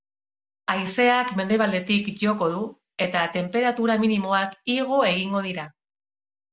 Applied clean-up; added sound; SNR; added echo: none; none; none; none.